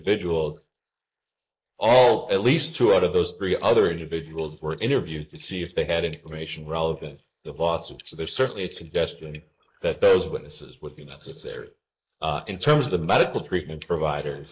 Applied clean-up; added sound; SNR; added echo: neural mask model Resemble Enhance denoiser.